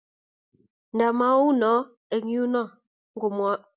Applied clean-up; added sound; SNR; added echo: none; none; none; none.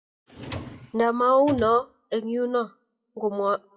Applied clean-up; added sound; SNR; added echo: classical method WPE with log-MMSE.